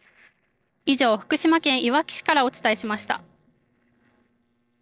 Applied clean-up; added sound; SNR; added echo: neural separator model SepFormer DNS4.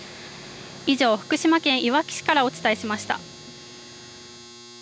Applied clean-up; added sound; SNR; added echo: none; Domestic sounds, home sounds; 19 dB; none.